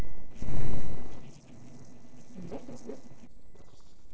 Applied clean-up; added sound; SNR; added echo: neural separator model SepFormer DNS4.